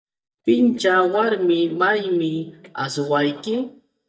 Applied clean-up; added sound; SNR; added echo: neural mask model DeepFilterNet 3.